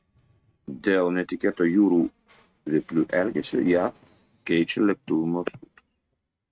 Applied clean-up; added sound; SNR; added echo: neural mask model RNNoise.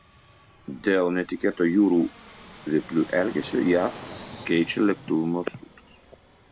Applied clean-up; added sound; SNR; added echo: none; Fixed-wing aircraft, airplane; 18 dB; none.